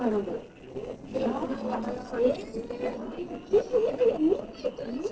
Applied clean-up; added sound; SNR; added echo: neural separator model SepFormer DNS4.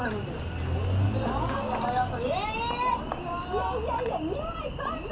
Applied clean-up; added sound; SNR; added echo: none; Engine; 1 dB; reverberation time 0.3 s.